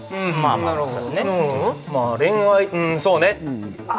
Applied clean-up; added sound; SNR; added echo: none; none; none; none.